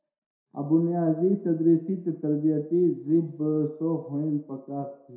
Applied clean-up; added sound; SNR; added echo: none; none; none; reverberation time 0.6 s.